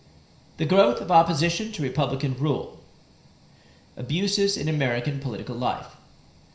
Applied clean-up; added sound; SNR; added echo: none; none; none; reverberation time 0.5 s.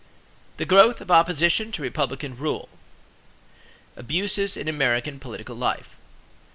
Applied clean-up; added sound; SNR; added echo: none; none; none; none.